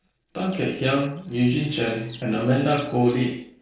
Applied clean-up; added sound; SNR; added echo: neural separator model SepFormer DNS4.